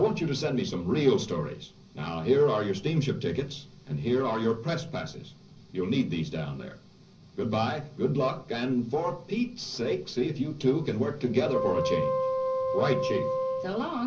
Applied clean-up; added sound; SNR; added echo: none; Wind instrument, woodwind instrument; 1 dB; reverberation time 0.5 s.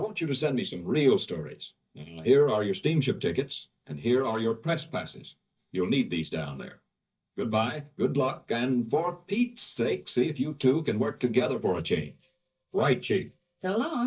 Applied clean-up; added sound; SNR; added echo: neural mask model DeepFilterNet 3.